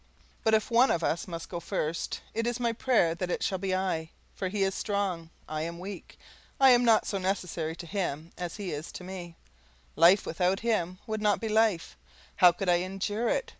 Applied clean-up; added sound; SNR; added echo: none; none; none; none.